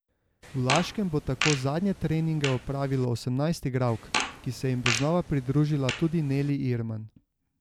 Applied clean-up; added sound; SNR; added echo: none; Fart; 7 dB; none.